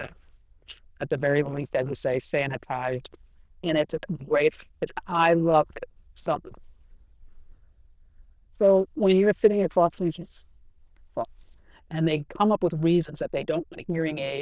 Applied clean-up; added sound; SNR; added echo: neural diffusion model UNIVERSE++.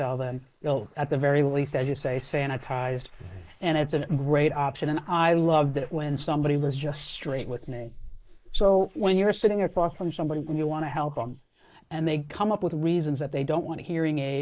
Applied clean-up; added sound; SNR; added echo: neural mask model Resemble Enhance denoiser.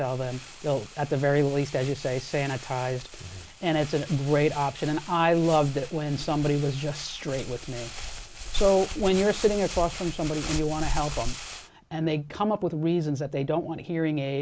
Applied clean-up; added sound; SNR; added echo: none; Crumpling, crinkling; 9 dB; none.